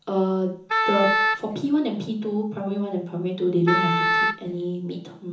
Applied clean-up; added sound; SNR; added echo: none; Wind instrument, woodwind instrument; -1 dB; reverberation time 0.7 s.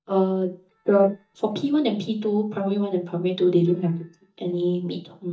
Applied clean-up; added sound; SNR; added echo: neural mask model DeepFilterNet 3.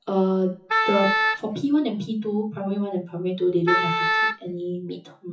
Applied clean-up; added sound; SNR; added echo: classical method WPE with log-MMSE.